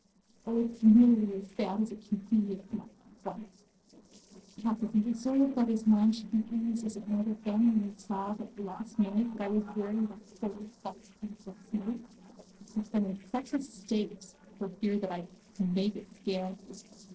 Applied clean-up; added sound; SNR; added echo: neural separator model SepFormer DNS4.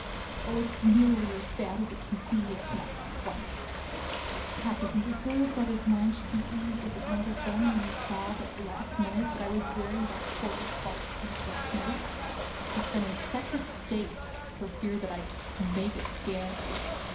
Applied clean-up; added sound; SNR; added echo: none; Ocean / Boat, Water vehicle; 4 dB; reverberation time 0.5 s.